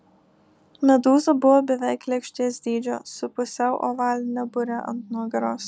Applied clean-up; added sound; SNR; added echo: none; none; none; none.